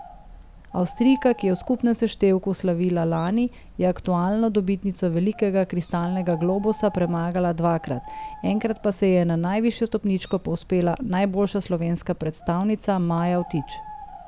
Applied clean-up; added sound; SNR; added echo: none; Bird; 18 dB; none.